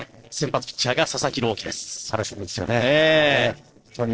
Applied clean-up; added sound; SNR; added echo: neural separator model SepFormer DNS4.